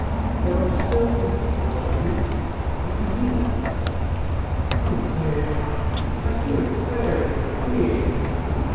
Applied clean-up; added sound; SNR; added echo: none; Rain; -5 dB; reverberation time 2.0 s.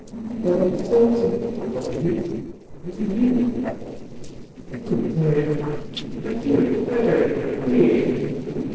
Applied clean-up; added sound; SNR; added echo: neural separator model SepFormer DNS4.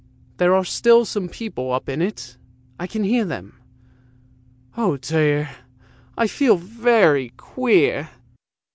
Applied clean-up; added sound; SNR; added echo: none; none; none; none.